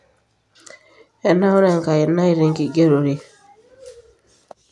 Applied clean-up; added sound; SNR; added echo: none; none; none; none.